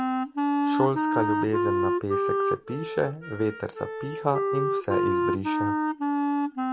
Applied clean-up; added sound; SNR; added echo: none; Wind instrument, woodwind instrument; -4 dB; none.